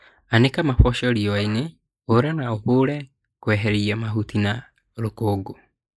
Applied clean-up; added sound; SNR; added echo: neural mask model Resemble Enhance denoiser.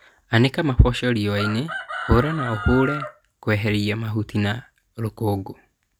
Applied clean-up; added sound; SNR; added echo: none; Chicken, rooster; 9 dB; none.